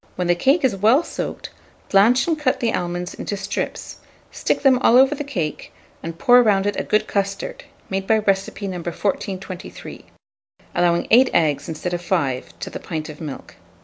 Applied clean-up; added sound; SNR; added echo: none; none; none; none.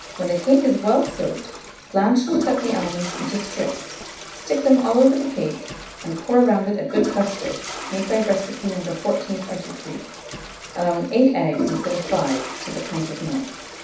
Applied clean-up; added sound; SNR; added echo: none; Toilet flush; 10 dB; reverberation time 0.7 s.